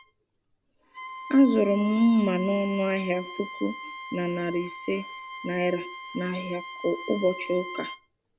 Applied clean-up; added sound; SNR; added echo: none; Bowed string instrument; 12 dB; none.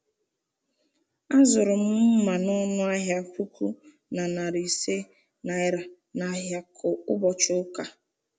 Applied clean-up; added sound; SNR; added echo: none; none; none; none.